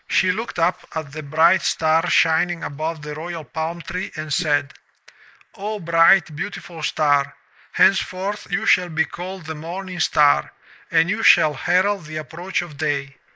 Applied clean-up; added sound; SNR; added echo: neural mask model Resemble Enhance denoiser.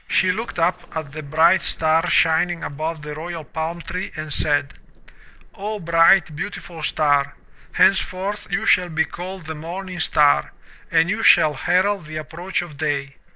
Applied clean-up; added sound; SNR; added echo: neural separator model SepFormer DNS4.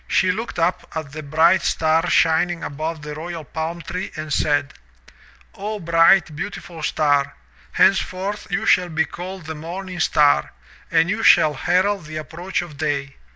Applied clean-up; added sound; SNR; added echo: none; none; none; none.